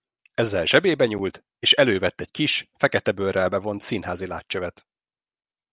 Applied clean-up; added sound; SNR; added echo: none; none; none; none.